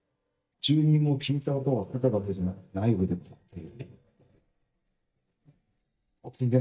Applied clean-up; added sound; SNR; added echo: neural mask model DeepFilterNet 3.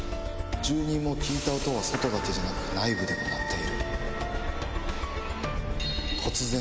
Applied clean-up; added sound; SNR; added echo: none; none; none; none.